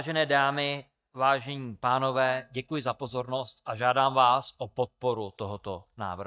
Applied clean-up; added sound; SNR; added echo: neural mask model DeepFilterNet 3.